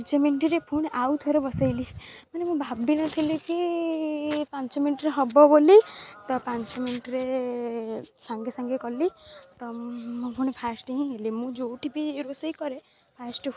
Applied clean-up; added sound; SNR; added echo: none; none; none; none.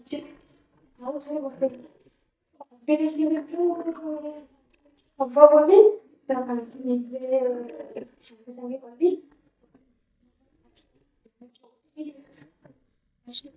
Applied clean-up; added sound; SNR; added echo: neural mask model DeepFilterNet 3.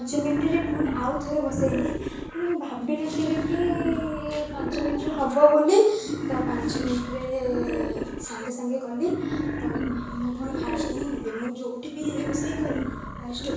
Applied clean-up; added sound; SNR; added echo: none; Wild animals; 4 dB; reverberation time 0.7 s.